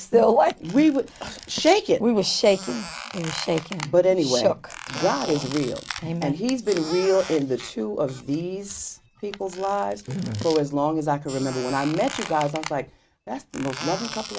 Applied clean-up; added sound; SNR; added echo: none; Squeak; 14 dB; none.